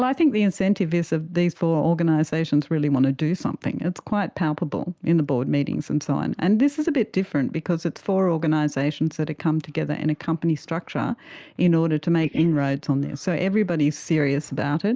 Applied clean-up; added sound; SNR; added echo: neural mask model Resemble Enhance denoiser.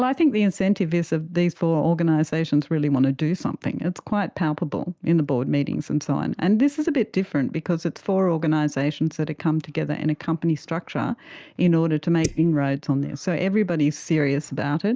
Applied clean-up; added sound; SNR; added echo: neural mask model DeepFilterNet 3.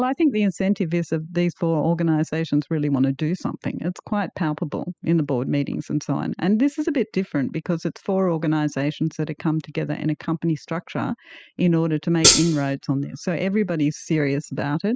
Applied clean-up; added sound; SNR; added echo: classical method spectral subtraction.